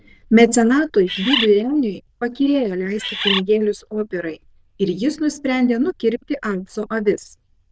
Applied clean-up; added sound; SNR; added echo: neural diffusion model UNIVERSE++.